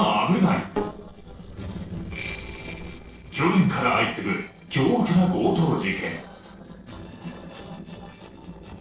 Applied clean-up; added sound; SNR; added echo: neural separator model SepFormer DNS4.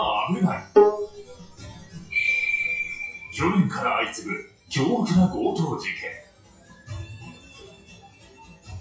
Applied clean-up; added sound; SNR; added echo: classical method WPE with log-MMSE.